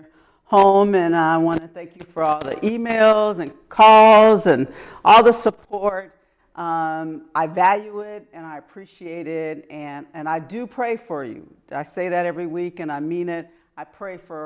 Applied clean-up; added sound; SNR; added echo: none; none; none; none.